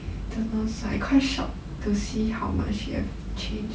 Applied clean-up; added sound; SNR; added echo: none; none; none; none.